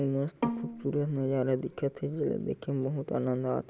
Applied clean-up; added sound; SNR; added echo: none; Bowed string instrument; 8 dB; none.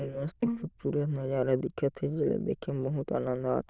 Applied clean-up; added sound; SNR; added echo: neural diffusion model UNIVERSE++.